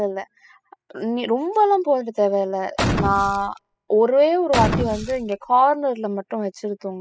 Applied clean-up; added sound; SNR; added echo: classical method spectral subtraction.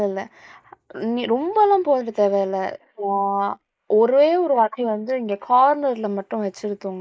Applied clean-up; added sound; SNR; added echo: neural mask model Resemble Enhance denoiser.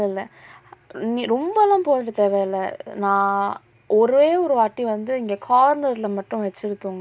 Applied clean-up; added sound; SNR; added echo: none; none; none; none.